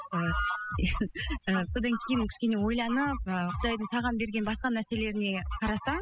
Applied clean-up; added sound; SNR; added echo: classical method spectral subtraction.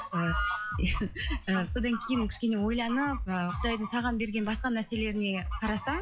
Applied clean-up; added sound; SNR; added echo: classical method log-MMSE.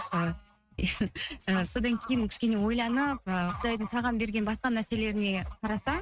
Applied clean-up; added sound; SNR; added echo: neural mask model RNNoise.